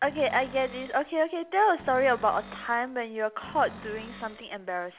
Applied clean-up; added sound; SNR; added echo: none; Cupboard open or close; 18 dB; none.